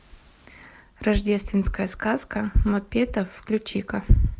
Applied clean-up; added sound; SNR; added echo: none; none; none; none.